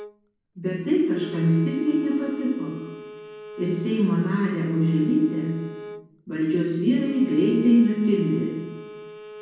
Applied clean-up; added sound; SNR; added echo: none; Bowed string instrument; 16 dB; reverberation time 1.1 s.